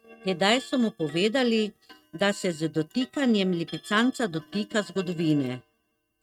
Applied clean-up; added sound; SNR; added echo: neural mask model RNNoise.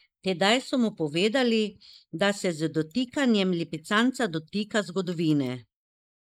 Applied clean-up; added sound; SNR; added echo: neural mask model Resemble Enhance denoiser.